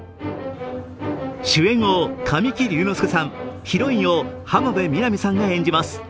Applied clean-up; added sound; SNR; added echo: none; none; none; none.